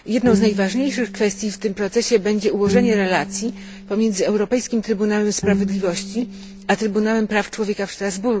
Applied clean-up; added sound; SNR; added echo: none; Bowed string instrument; 7 dB; none.